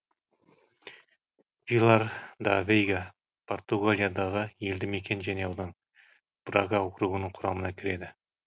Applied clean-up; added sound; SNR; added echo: none; none; none; none.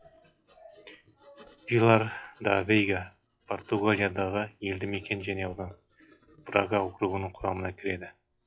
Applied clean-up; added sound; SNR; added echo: classical method log-MMSE.